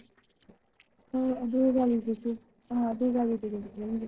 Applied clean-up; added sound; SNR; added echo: neural separator model SepFormer DNS4.